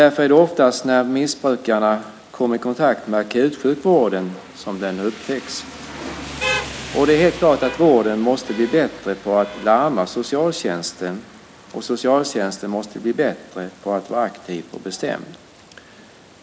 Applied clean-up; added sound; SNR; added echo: none; Rain; 16 dB; none.